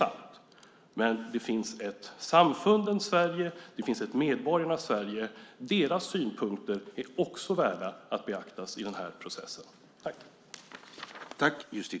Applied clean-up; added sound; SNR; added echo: none; none; none; none.